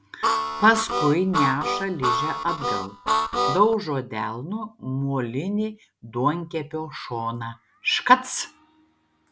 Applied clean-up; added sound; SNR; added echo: none; Harmonica; 0 dB; none.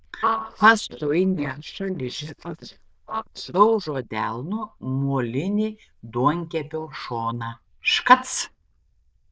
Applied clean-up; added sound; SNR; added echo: neural diffusion model UNIVERSE++.